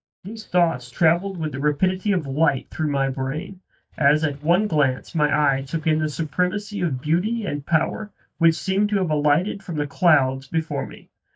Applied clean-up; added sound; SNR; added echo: neural mask model DeepFilterNet 3.